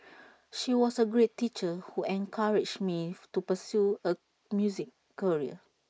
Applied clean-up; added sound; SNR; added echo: neural mask model Resemble Enhance denoiser.